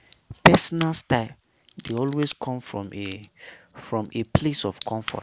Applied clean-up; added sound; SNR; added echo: none; Crack / Crackle; 17 dB; none.